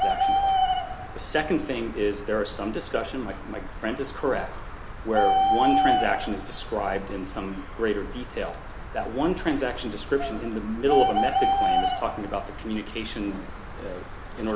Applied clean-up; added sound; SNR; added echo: none; Bird; -1 dB; none.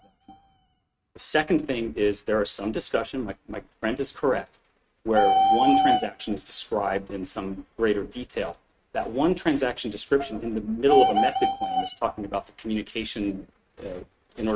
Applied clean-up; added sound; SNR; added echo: neural mask model RNNoise.